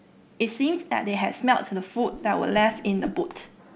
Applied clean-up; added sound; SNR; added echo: none; Whoosh, swoosh, swish; 13 dB; none.